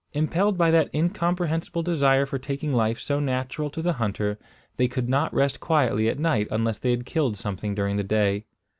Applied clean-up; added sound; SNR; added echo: none; none; none; none.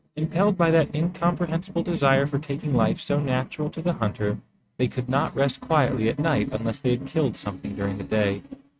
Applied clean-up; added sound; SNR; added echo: neural mask model RNNoise.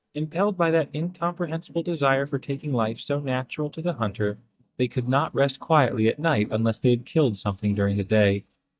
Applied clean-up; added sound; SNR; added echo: neural mask model DeepFilterNet 3.